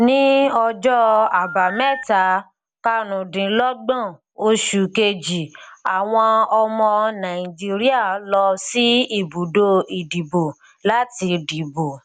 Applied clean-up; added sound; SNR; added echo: none; Telephone; 12 dB; none.